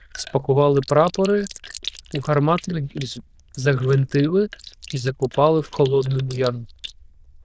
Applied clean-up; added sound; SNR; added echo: neural diffusion model UNIVERSE++.